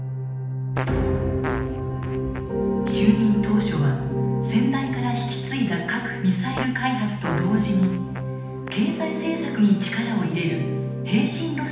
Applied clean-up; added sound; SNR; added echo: none; Fart; 16 dB; reverberation time 0.9 s.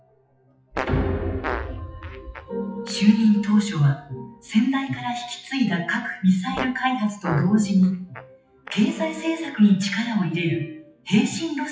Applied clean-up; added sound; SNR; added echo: classical method WPE with log-MMSE.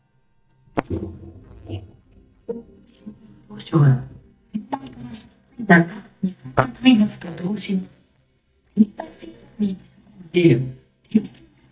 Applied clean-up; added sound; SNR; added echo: neural mask model DeepFilterNet 3.